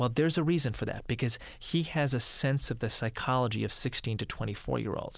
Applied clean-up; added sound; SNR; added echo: none; none; none; none.